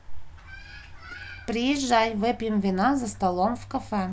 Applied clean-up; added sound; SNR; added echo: none; none; none; none.